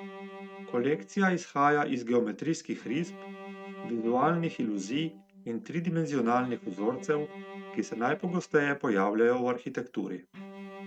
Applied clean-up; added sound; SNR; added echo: neural mask model RNNoise.